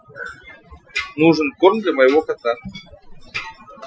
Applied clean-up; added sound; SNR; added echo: classical method Wiener filter.